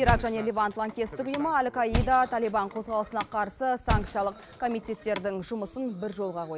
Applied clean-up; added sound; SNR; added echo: none; Thump, thud; 6 dB; none.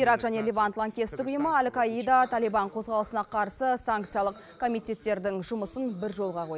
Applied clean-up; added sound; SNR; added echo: none; none; none; none.